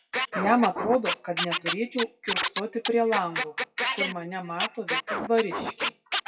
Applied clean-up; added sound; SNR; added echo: classical method WPE with log-MMSE.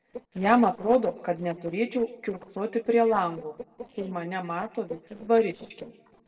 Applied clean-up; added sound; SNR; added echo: neural separator model SepFormer DNS4.